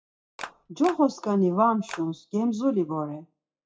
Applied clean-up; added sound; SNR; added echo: classical method WPE with log-MMSE.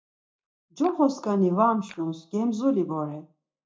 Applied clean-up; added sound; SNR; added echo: neural mask model DeepFilterNet 3.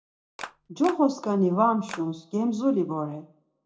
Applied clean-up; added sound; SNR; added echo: none; Clapping; 14 dB; reverberation time 0.3 s.